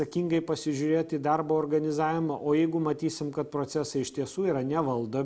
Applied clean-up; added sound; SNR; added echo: none; none; none; none.